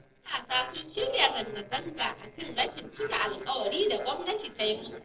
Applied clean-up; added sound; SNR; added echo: neural separator model SepFormer DNS4.